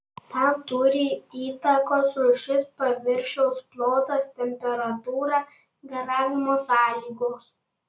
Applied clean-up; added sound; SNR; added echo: none; none; none; none.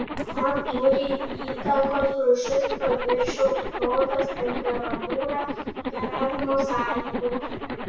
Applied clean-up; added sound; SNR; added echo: none; Zipper (clothing); 4 dB; reverberation time 0.7 s.